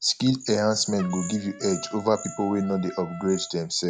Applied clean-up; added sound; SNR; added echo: none; Trumpet; 19 dB; none.